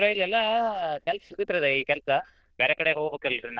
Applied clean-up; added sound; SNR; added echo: neural diffusion model UNIVERSE++.